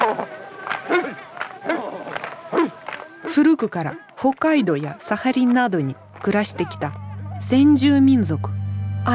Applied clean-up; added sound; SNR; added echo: none; none; none; none.